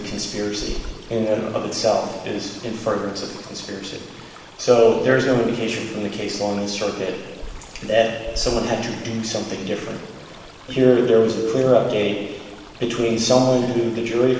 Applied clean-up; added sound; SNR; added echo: none; Stream; 17 dB; reverberation time 1.2 s.